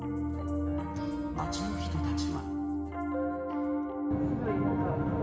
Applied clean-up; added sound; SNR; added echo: none; Piano; -2 dB; reverberation time 0.9 s.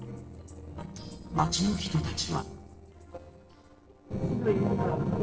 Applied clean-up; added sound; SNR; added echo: neural separator model SepFormer DNS4.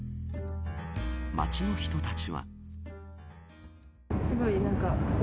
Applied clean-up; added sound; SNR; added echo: none; none; none; none.